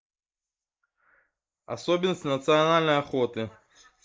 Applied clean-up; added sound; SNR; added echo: neural mask model Resemble Enhance denoiser.